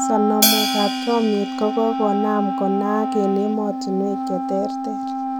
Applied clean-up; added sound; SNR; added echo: none; Hi-hat + Wind instrument, woodwind instrument; 1 dB; none.